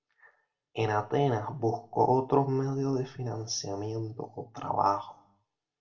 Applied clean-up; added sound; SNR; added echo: none; none; none; reverberation time 0.4 s.